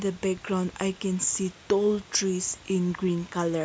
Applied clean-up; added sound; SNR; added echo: none; none; none; none.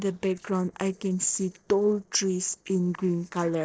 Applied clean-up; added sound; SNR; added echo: neural separator model SepFormer DNS4.